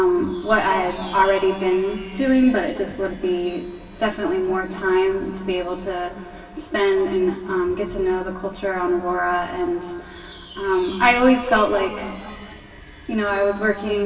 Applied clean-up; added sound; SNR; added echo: none; Wind chime; 7 dB; reverberation time 2.4 s.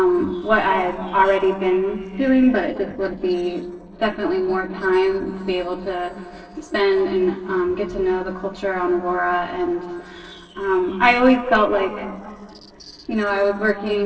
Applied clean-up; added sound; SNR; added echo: neural separator model SepFormer DNS4.